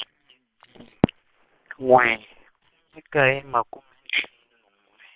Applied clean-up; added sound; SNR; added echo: neural separator model SepFormer WHAM!.